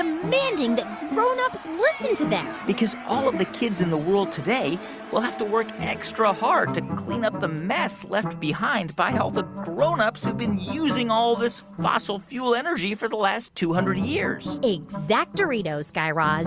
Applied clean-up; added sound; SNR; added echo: none; none; none; none.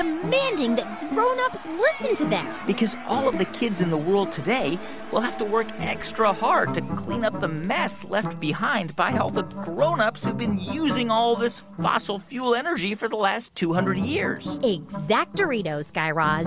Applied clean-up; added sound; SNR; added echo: none; Zipper (clothing); 19 dB; none.